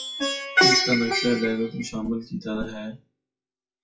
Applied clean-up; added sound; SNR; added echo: classical method WPE with log-MMSE.